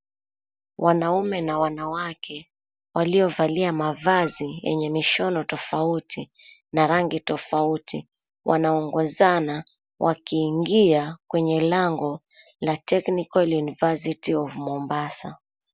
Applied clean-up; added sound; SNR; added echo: none; Wind instrument, woodwind instrument; 16 dB; none.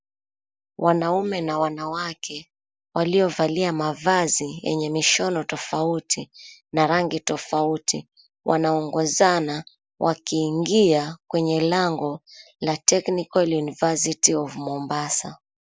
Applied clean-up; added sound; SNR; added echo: neural mask model Resemble Enhance denoiser.